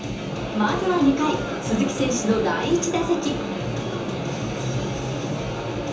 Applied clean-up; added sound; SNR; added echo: none; Guitar; 19 dB; reverberation time 0.7 s.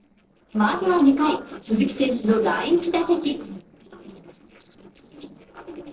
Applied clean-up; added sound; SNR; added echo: neural separator model SepFormer DNS4.